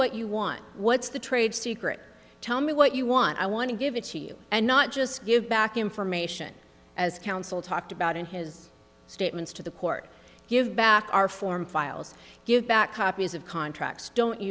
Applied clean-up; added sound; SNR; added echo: none; none; none; none.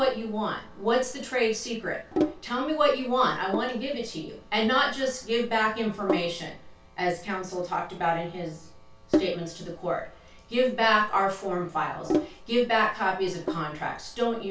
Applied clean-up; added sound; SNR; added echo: none; Sink (filling or washing); 8 dB; reverberation time 0.2 s.